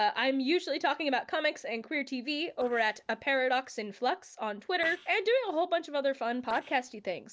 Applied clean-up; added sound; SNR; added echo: neural separator model SepFormer DNS4.